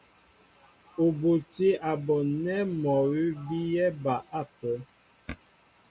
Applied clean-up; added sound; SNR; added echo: none; none; none; none.